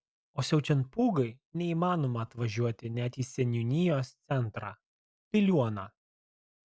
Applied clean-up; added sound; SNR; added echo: none; none; none; none.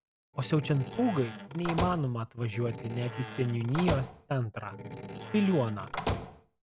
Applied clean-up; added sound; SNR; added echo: none; Slam; 7 dB; none.